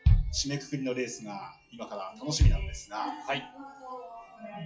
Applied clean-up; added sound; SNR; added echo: classical method WPE with log-MMSE.